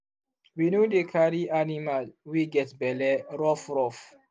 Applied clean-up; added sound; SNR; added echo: none; none; none; none.